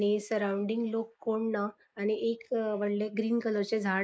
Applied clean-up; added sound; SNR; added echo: neural mask model Resemble Enhance denoiser.